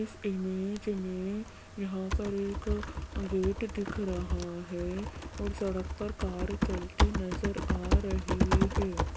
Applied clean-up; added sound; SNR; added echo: none; Typing; -2 dB; none.